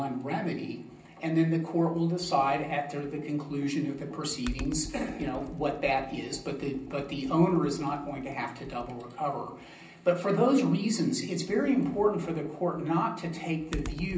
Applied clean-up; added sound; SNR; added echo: none; Computer keyboard; 16 dB; reverberation time 0.6 s.